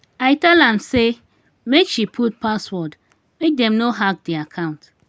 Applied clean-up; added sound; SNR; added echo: none; none; none; none.